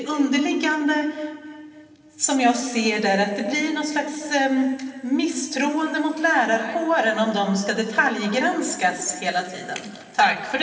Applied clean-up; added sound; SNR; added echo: none; none; none; reverberation time 2.7 s.